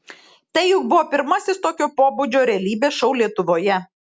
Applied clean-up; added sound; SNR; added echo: none; none; none; none.